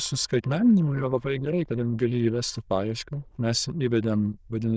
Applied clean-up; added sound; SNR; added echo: neural diffusion model UNIVERSE++.